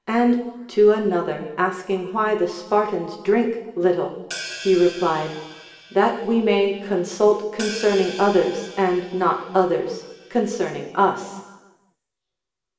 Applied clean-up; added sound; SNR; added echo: none; Hi-hat; 16 dB; reverberation time 1.1 s.